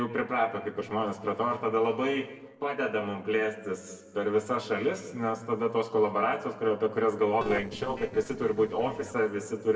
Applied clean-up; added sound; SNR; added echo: neural separator model SepFormer DNS4.